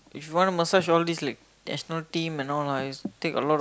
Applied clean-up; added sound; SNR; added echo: none; none; none; none.